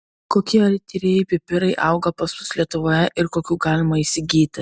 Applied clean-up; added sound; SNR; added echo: none; none; none; none.